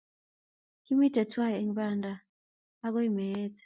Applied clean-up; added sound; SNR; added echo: none; none; none; none.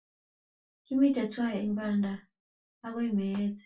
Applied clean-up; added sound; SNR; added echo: none; none; none; reverberation time 0.2 s.